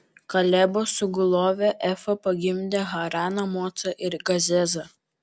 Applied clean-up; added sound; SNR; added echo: none; none; none; none.